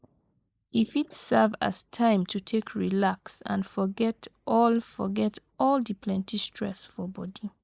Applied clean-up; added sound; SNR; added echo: neural mask model Resemble Enhance denoiser.